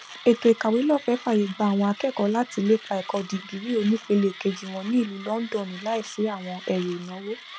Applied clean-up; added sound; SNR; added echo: none; Mechanisms; 17 dB; none.